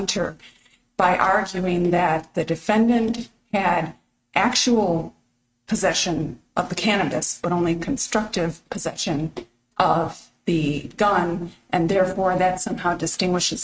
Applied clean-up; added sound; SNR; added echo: neural mask model RNNoise.